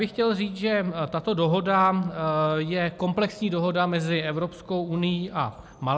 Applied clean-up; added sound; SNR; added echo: none; none; none; none.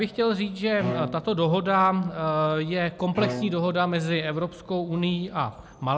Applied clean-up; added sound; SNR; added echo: none; Bowed string instrument; 11 dB; none.